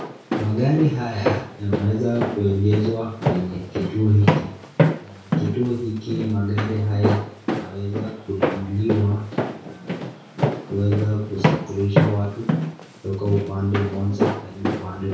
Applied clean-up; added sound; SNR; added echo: none; Walk, footsteps; 2 dB; reverberation time 0.6 s.